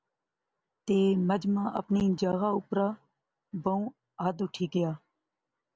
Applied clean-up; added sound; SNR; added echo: none; none; none; none.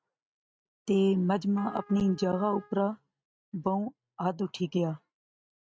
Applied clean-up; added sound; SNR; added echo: neural mask model RNNoise.